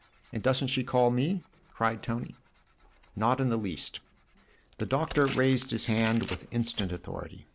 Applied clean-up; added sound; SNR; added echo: none; Tearing; 19 dB; none.